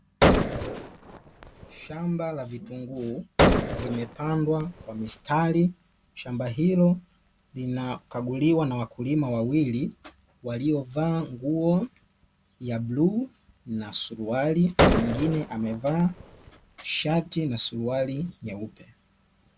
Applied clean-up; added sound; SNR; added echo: none; Gunshot, gunfire; -1 dB; none.